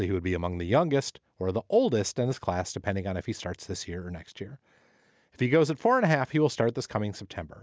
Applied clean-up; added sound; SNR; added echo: none; none; none; none.